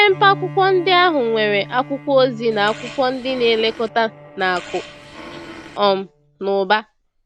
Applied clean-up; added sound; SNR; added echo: none; Fart + Bowed string instrument; 16 dB; none.